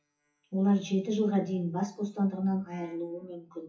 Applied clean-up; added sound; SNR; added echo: classical method WPE with log-MMSE.